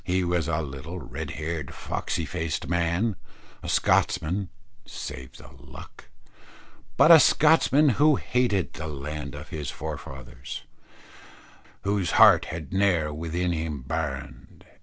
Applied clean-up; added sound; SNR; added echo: none; none; none; none.